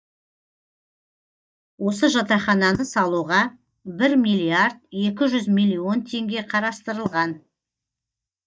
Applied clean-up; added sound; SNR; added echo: neural mask model DeepFilterNet 3.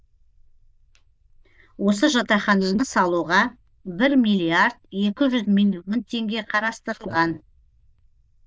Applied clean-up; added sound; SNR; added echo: neural diffusion model UNIVERSE++.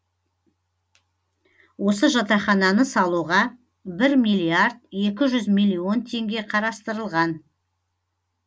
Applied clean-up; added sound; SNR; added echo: none; none; none; none.